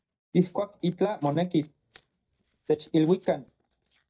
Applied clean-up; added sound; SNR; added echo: neural mask model DeepFilterNet 3.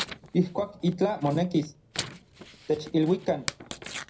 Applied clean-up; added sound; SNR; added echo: none; Tearing; 12 dB; reverberation time 0.4 s.